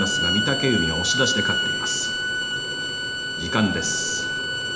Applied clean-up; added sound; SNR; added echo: none; Bowed string instrument; -1 dB; reverberation time 0.8 s.